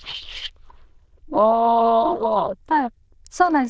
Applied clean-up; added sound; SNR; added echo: neural diffusion model UNIVERSE++.